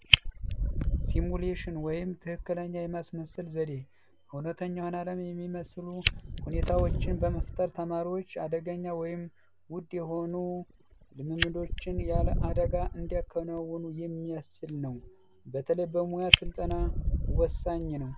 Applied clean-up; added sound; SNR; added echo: none; Fire; -1 dB; none.